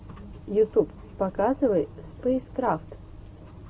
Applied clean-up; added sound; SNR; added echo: none; none; none; none.